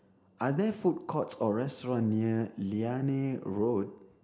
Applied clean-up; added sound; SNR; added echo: none; none; none; none.